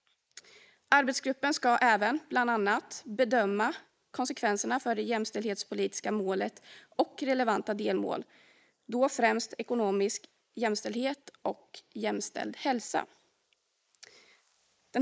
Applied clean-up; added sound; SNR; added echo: neural mask model Resemble Enhance denoiser.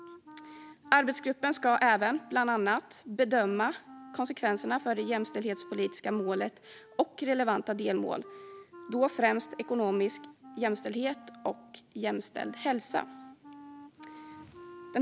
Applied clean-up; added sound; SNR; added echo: none; Wind instrument, woodwind instrument; 19 dB; none.